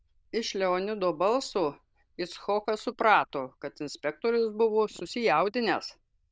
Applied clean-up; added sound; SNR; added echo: neural diffusion model UNIVERSE++.